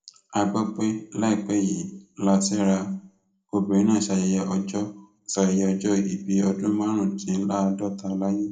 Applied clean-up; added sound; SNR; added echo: none; none; none; reverberation time 0.4 s.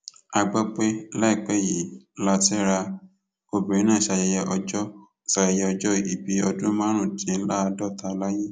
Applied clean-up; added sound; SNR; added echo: none; none; none; none.